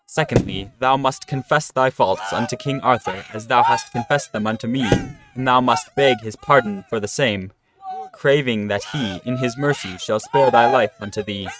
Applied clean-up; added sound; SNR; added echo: neural mask model RNNoise.